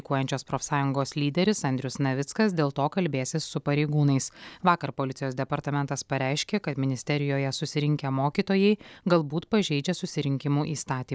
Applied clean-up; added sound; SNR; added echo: none; none; none; none.